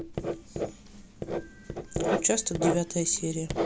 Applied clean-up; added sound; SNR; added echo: none; Writing; 1 dB; none.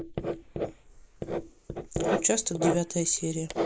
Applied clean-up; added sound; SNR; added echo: neural mask model Resemble Enhance denoiser.